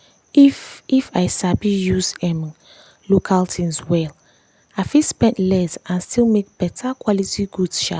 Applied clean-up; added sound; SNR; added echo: none; none; none; none.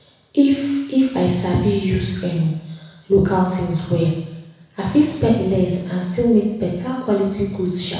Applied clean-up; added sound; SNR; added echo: none; none; none; reverberation time 1.0 s.